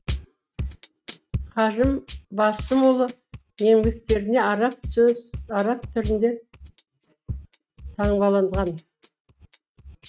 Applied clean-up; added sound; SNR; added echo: neural mask model RNNoise.